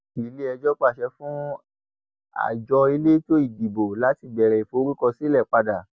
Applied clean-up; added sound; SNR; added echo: none; none; none; none.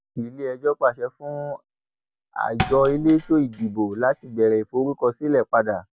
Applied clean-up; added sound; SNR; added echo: none; Thump, thud; 12 dB; none.